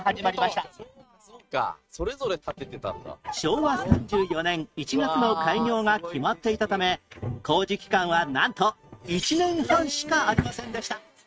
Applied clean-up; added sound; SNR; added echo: neural mask model RNNoise.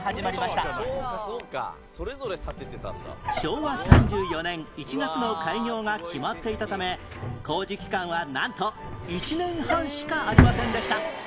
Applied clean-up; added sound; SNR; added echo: none; Drawer open or close; -1 dB; none.